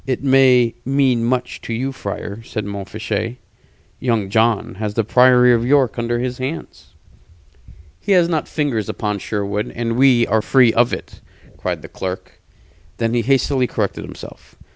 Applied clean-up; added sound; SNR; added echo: none; none; none; none.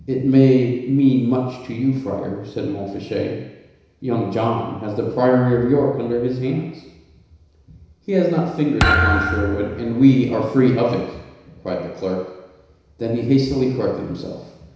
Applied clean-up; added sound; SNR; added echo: none; Thump, thud; 1 dB; reverberation time 1.0 s.